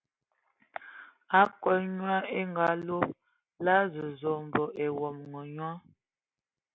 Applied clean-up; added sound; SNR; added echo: none; none; none; none.